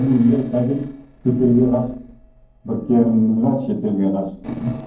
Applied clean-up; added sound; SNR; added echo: neural separator model SepFormer DNS4.